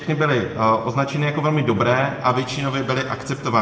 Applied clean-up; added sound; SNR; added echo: none; none; none; reverberation time 1.7 s.